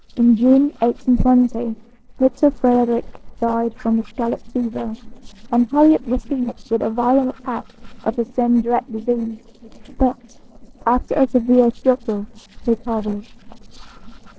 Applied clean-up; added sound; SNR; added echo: neural separator model SepFormer DNS4.